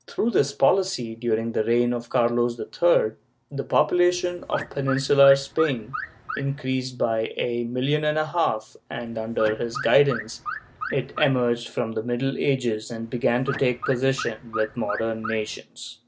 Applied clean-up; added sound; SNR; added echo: none; Alarm / Car; 11 dB; none.